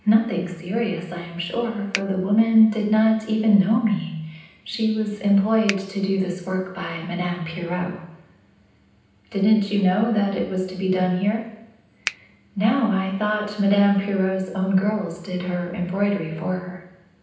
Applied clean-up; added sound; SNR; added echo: none; Finger snapping; 8 dB; reverberation time 0.9 s.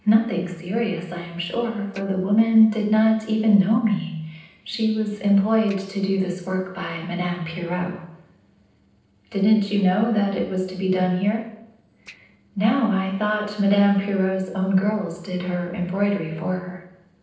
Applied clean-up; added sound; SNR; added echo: neural separator model SepFormer DNS4.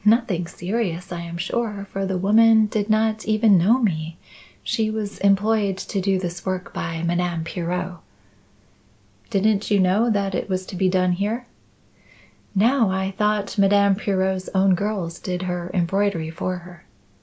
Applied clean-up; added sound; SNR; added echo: none; none; none; none.